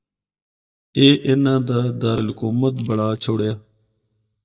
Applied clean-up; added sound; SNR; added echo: neural mask model DeepFilterNet 3.